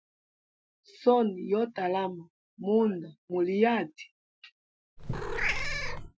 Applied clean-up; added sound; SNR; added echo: classical method Wiener filter.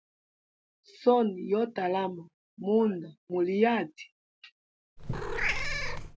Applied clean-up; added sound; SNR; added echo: none; Meow / Purr; 1 dB; none.